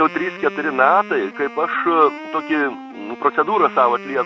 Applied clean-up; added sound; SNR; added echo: none; Wind instrument, woodwind instrument; 15 dB; none.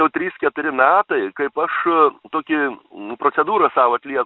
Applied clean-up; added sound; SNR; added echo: none; none; none; none.